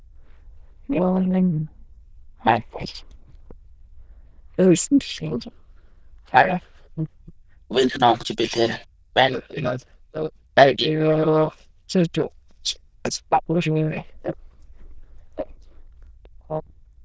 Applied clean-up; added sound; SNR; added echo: neural diffusion model UNIVERSE++.